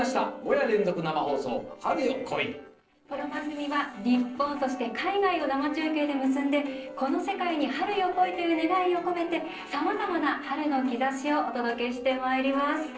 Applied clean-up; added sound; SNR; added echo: neural separator model SepFormer DNS4.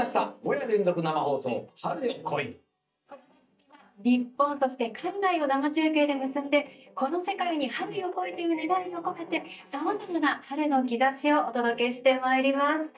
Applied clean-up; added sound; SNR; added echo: neural mask model DeepFilterNet 3.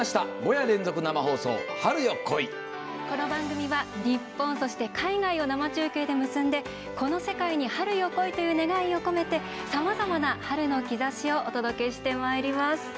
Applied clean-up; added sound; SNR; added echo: none; none; none; none.